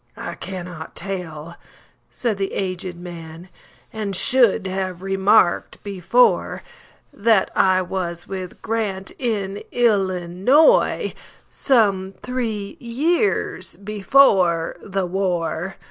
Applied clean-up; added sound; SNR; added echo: none; none; none; none.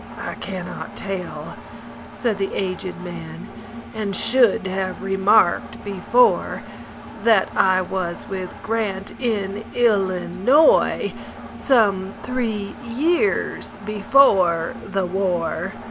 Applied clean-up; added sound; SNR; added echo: none; Engine; 14 dB; none.